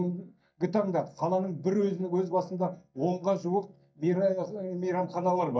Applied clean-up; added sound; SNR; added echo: neural mask model DeepFilterNet 3.